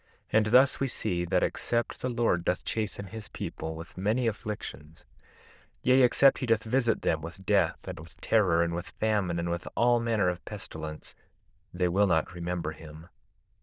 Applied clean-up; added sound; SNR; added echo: neural diffusion model UNIVERSE++.